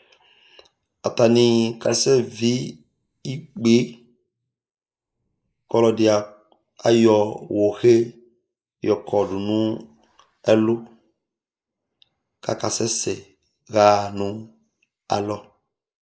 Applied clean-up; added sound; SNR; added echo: neural mask model Resemble Enhance denoiser.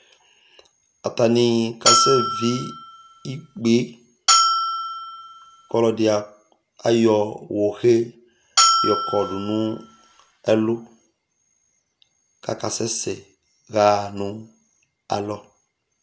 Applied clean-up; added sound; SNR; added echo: none; Bell; -2 dB; none.